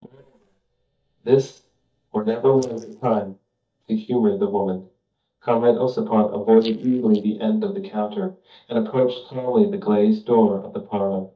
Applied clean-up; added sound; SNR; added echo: neural mask model DeepFilterNet 3.